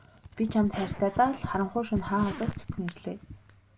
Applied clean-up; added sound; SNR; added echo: none; Zipper (clothing); 16 dB; none.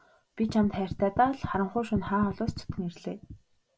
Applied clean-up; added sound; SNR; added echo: none; none; none; none.